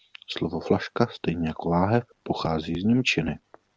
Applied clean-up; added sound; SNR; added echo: none; none; none; none.